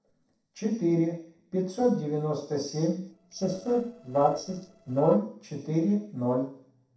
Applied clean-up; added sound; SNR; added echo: neural separator model SepFormer DNS4.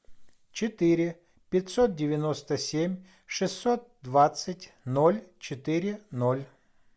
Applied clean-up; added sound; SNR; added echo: none; none; none; none.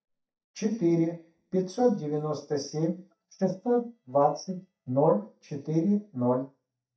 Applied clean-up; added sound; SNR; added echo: neural mask model DeepFilterNet 3.